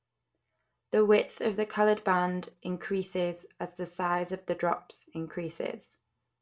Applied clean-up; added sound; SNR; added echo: none; none; none; reverberation time 0.2 s.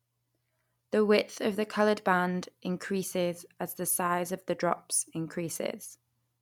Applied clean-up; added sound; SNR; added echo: none; none; none; none.